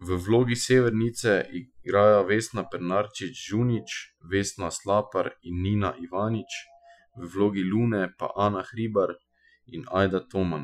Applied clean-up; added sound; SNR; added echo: classical method Wiener filter.